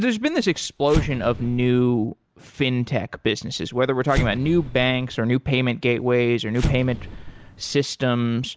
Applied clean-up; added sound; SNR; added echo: none; Explosion; 8 dB; none.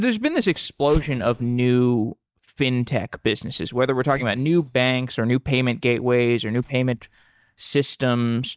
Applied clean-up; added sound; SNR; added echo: neural mask model DeepFilterNet 3.